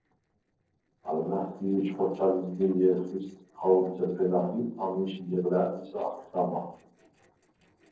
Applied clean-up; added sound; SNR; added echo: neural separator model SepFormer DNS4.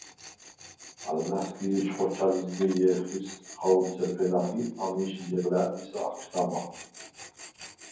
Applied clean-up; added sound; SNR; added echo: none; Tools; 18 dB; reverberation time 0.9 s.